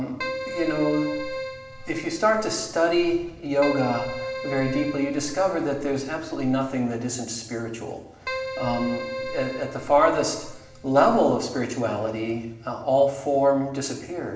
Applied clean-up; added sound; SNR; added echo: none; Keyboard (musical); 9 dB; reverberation time 0.8 s.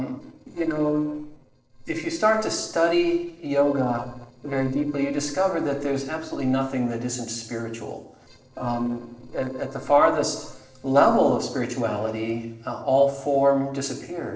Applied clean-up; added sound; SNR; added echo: neural separator model SepFormer DNS4.